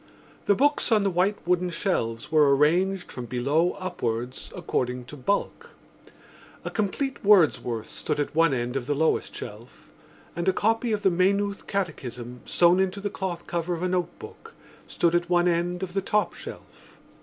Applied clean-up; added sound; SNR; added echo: none; none; none; none.